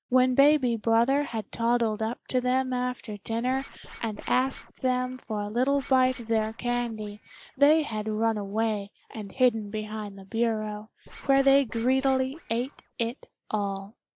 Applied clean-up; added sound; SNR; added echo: neural mask model DeepFilterNet 3.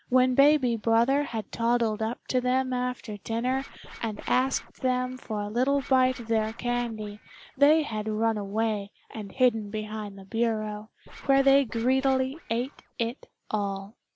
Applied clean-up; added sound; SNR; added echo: none; Scratching (performance technique); 20 dB; none.